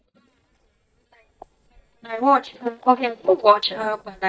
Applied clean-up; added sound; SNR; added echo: neural mask model DeepFilterNet 3.